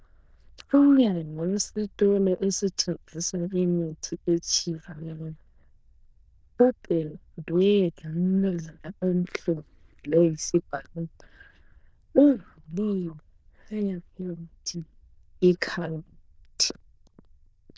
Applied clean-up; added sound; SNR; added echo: neural diffusion model UNIVERSE++.